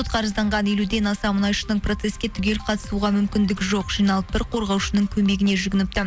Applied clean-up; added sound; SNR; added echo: none; none; none; none.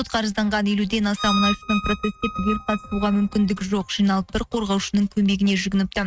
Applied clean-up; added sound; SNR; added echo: neural mask model RNNoise.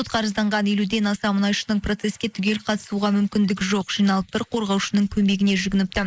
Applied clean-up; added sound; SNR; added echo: neural mask model Resemble Enhance denoiser.